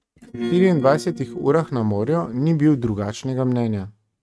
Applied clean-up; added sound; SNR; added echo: neural mask model RNNoise.